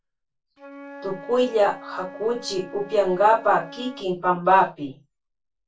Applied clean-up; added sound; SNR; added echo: none; Wind instrument, woodwind instrument; 19 dB; reverberation time 0.1 s.